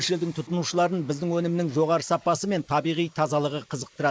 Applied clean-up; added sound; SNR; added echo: neural mask model Resemble Enhance denoiser.